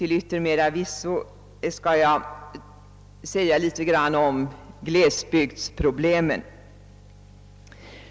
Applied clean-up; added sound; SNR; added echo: none; none; none; none.